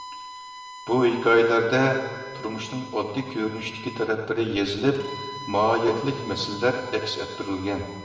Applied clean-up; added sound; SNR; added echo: none; Bowed string instrument; 15 dB; reverberation time 1.9 s.